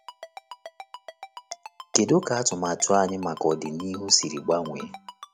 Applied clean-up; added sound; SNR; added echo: none; Ringtone; 17 dB; none.